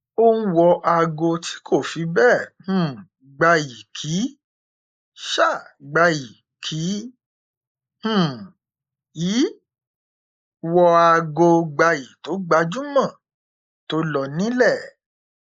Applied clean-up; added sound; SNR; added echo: neural mask model Resemble Enhance denoiser.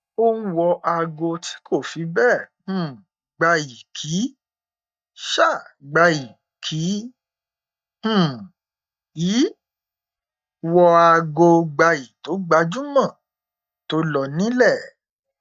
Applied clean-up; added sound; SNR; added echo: neural mask model DeepFilterNet 3.